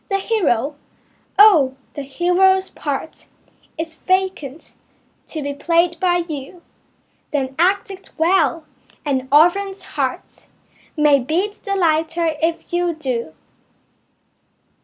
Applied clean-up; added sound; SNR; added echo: none; none; none; none.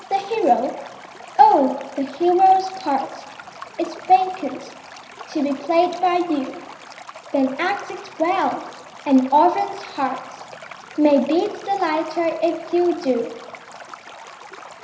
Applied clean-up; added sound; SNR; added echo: none; Stream; 18 dB; reverberation time 0.9 s.